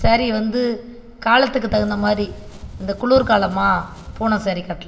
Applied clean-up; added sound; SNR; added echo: none; Wind; 14 dB; reverberation time 1.5 s.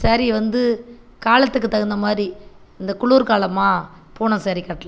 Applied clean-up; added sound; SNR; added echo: none; none; none; none.